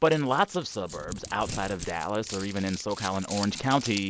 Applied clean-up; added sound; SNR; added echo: none; Crumpling, crinkling; 12 dB; none.